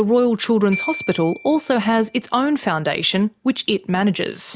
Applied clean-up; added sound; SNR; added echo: none; Glockenspiel; 17 dB; none.